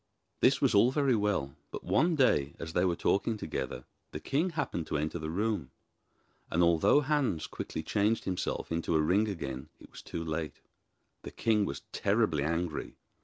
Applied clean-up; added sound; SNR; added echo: none; none; none; none.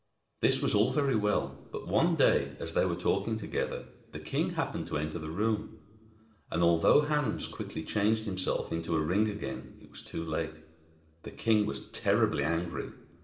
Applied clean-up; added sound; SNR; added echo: none; none; none; reverberation time 1.9 s.